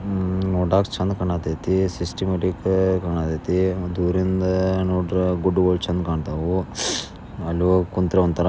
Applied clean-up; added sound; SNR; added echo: none; none; none; none.